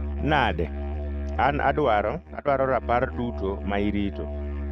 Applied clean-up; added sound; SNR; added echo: neural mask model RNNoise.